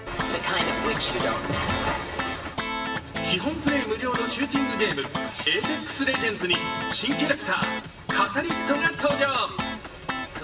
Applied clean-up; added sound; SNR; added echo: none; Guitar; 4 dB; reverberation time 0.9 s.